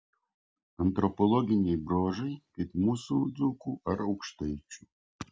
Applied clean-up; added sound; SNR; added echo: none; none; none; none.